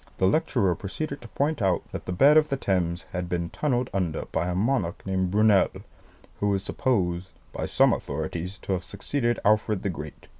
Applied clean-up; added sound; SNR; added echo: none; none; none; none.